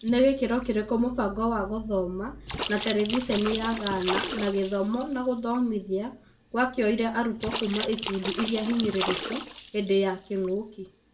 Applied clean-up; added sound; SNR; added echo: none; Splash, splatter; 10 dB; reverberation time 0.3 s.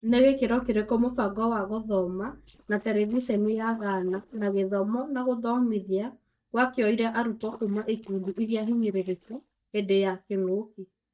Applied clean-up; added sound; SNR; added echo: neural mask model DeepFilterNet 3.